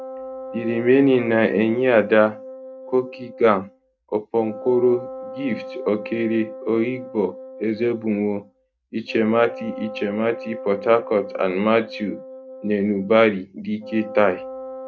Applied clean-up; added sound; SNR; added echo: none; Wind instrument, woodwind instrument; 14 dB; none.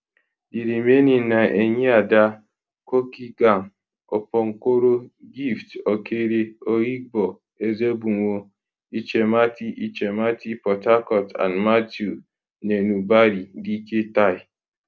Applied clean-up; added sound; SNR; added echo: none; none; none; none.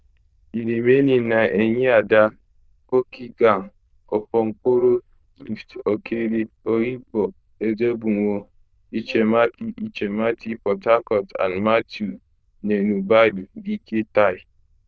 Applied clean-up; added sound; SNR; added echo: neural diffusion model UNIVERSE++.